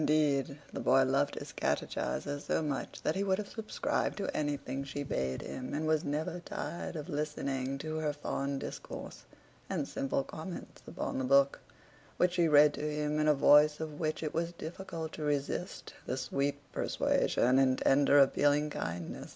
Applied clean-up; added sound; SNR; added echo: none; none; none; none.